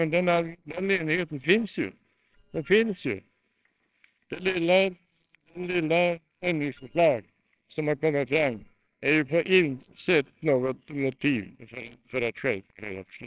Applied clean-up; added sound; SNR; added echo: neural separator model SepFormer WHAMR!.